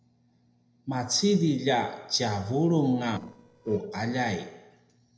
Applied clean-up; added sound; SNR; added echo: neural separator model SepFormer DNS4.